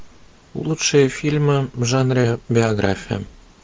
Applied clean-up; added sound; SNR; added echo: none; none; none; none.